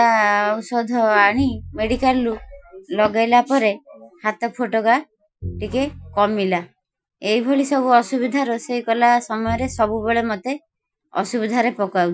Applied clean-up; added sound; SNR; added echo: classical method Wiener filter.